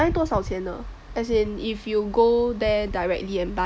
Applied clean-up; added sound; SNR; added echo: none; none; none; none.